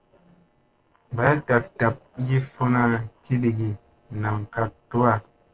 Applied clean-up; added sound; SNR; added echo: neural separator model SepFormer DNS4.